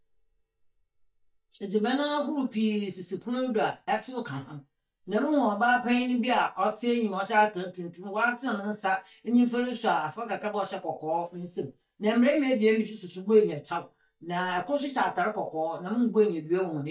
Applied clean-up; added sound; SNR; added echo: neural mask model DeepFilterNet 3.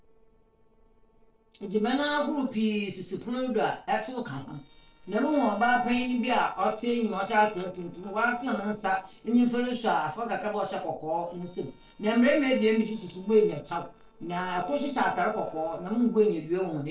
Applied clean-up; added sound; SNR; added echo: neural separator model SepFormer DNS4.